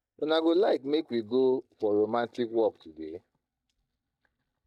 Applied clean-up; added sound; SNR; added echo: neural mask model DeepFilterNet 3.